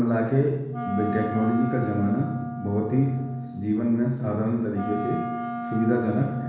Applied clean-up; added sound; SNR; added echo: none; Wind instrument, woodwind instrument; 8 dB; reverberation time 1.1 s.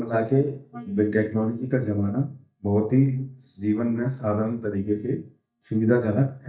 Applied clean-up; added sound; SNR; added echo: neural mask model DeepFilterNet 3.